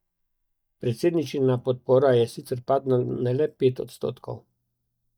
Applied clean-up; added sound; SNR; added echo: neural mask model DeepFilterNet 3.